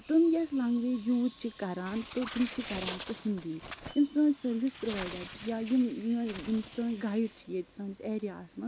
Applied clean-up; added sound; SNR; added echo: none; Bird; 13 dB; none.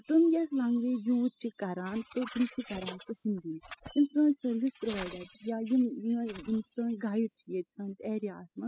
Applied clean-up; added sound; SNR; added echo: classical method spectral subtraction.